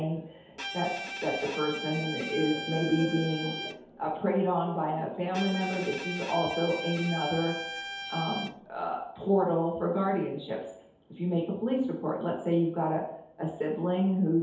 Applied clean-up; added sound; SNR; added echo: none; Bowed string instrument; 8 dB; reverberation time 0.8 s.